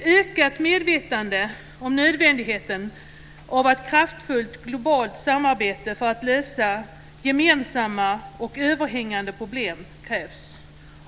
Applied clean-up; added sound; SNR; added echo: none; none; none; none.